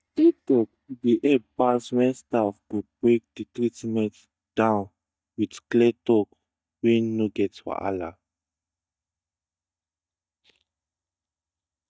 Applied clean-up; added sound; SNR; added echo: neural mask model DeepFilterNet 3.